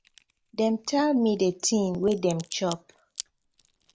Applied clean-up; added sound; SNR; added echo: none; Crack; 20 dB; none.